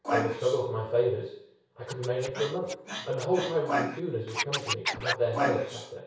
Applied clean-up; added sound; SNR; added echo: none; Scratching (performance technique); 4 dB; reverberation time 0.6 s.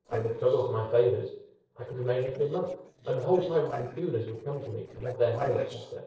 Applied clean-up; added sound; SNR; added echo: neural separator model SepFormer DNS4.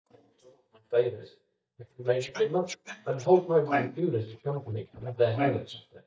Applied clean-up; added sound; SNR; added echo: neural mask model DeepFilterNet 3.